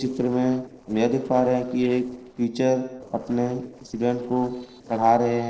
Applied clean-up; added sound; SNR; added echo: neural separator model SepFormer DNS4.